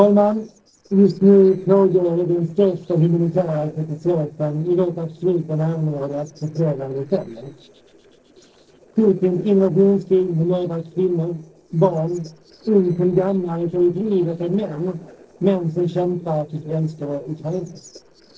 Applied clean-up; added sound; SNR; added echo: neural separator model SepFormer DNS4.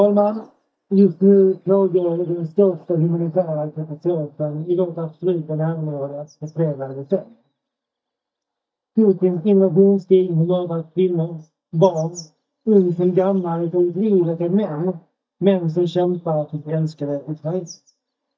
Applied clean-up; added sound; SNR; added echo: neural mask model DeepFilterNet 3.